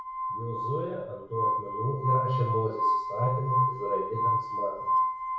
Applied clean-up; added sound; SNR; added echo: none; Glass; -2 dB; reverberation time 0.6 s.